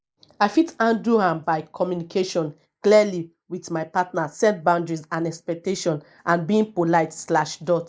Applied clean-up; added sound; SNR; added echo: neural mask model Resemble Enhance denoiser.